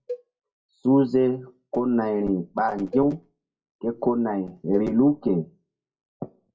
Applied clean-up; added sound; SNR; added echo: classical method WPE with log-MMSE.